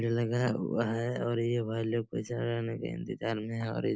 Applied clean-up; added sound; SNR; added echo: none; none; none; none.